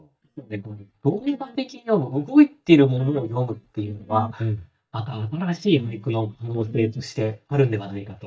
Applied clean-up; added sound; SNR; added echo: neural mask model DeepFilterNet 3.